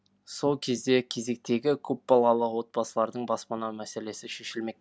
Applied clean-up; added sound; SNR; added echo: none; none; none; none.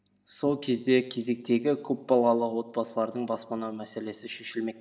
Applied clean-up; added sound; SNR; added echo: none; none; none; reverberation time 2.1 s.